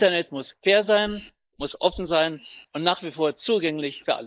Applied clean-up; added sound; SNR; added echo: neural mask model Resemble Enhance denoiser.